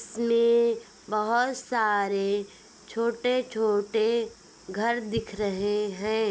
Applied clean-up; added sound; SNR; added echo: none; none; none; none.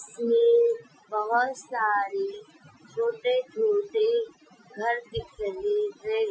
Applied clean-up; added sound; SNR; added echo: classical method Wiener filter.